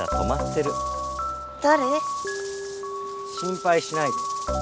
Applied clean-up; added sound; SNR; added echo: none; Rattle / Rattle (instrument); 18 dB; none.